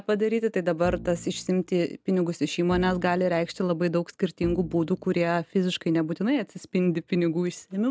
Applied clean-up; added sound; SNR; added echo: none; Bowed string instrument; 17 dB; none.